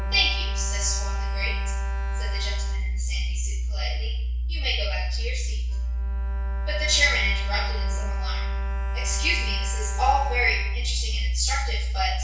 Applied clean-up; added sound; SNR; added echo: none; Bowed string instrument; 18 dB; reverberation time 0.6 s.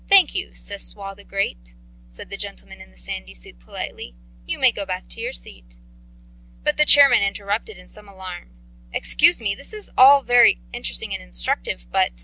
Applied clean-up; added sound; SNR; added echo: none; none; none; none.